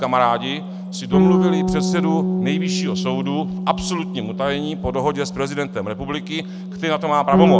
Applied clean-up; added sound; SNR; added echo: none; Bass guitar; -1 dB; none.